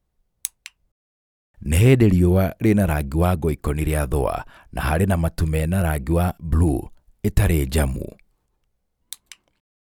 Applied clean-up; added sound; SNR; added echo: none; none; none; none.